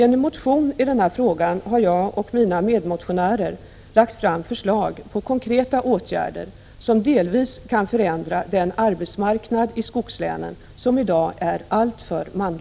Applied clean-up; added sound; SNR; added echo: none; none; none; none.